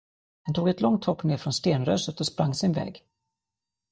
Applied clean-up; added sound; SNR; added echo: neural mask model DeepFilterNet 3.